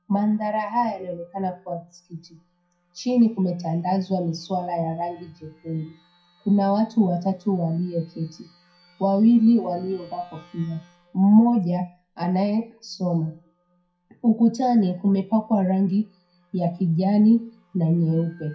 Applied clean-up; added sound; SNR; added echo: classical method WPE with log-MMSE.